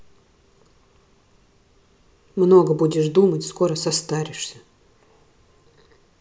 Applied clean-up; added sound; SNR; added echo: none; none; none; none.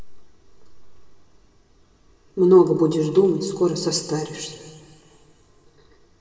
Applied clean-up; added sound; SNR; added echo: none; none; none; reverberation time 2.6 s.